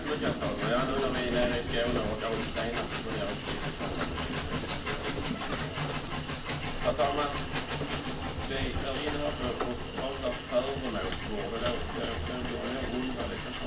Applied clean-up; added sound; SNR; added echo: none; Train; -1 dB; reverberation time 0.3 s.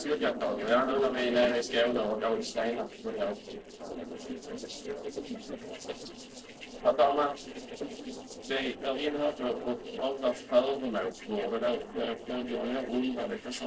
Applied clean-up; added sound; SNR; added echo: neural separator model SepFormer DNS4.